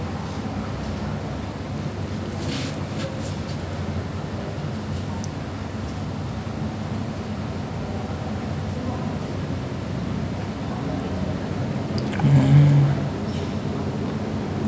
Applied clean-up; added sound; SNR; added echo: none; none; none; none.